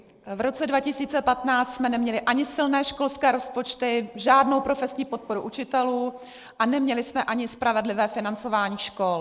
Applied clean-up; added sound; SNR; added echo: neural mask model Resemble Enhance denoiser.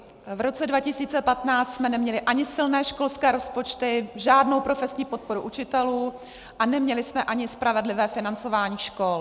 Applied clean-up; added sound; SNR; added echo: none; none; none; none.